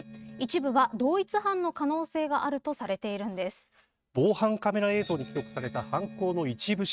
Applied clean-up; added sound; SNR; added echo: neural mask model RNNoise.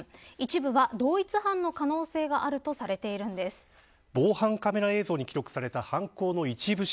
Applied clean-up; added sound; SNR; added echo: none; none; none; none.